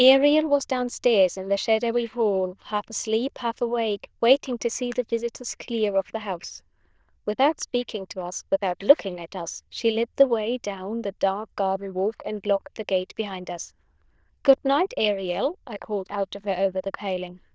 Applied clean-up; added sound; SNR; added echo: neural diffusion model UNIVERSE++.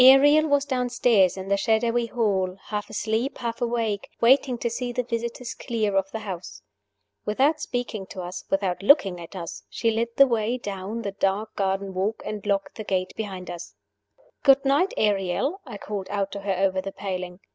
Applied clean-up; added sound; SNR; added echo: none; none; none; none.